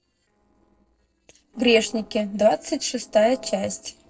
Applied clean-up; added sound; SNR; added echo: neural separator model SepFormer DNS4.